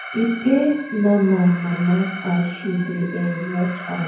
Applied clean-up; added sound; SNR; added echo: none; Alarm; 14 dB; reverberation time 0.9 s.